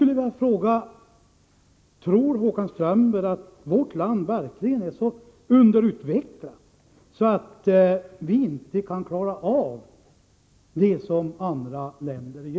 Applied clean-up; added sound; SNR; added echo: none; none; none; none.